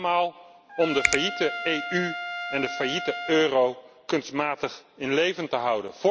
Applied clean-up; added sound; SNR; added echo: none; Trumpet + Finger snapping; 5 dB; none.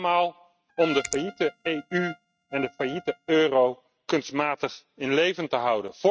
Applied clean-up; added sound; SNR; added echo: neural mask model RNNoise.